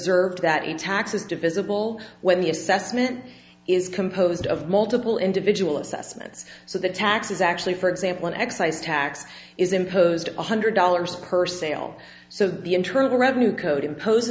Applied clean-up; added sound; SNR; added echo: none; none; none; none.